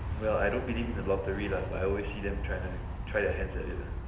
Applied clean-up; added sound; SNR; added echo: none; Aircraft; 2 dB; reverberation time 0.8 s.